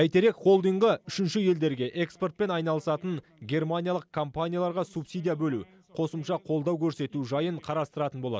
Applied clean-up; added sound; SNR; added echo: none; none; none; none.